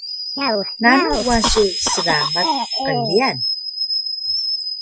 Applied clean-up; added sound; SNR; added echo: classical method Wiener filter.